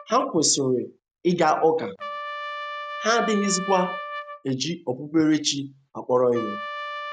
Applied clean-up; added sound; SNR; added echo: none; Trumpet; 11 dB; none.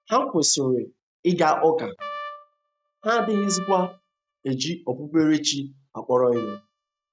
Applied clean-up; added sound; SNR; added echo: neural mask model RNNoise.